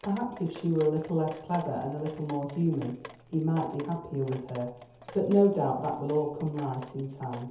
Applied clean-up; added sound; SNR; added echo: none; Drip; 20 dB; reverberation time 0.8 s.